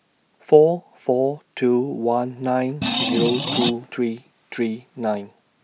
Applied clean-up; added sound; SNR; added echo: none; Screech; 2 dB; none.